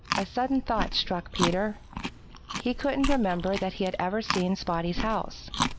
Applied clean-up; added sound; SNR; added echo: none; Chewing, mastication; 4 dB; none.